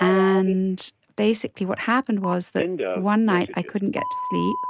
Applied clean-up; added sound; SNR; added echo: neural mask model RNNoise.